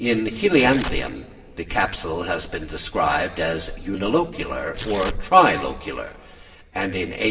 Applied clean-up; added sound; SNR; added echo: none; Tearing; 10 dB; reverberation time 2.5 s.